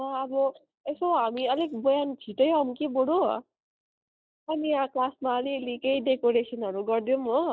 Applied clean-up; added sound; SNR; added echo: neural mask model DeepFilterNet 3.